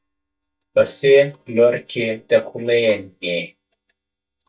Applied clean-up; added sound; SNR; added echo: neural mask model DeepFilterNet 3.